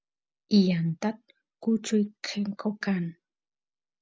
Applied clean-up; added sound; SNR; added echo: none; none; none; none.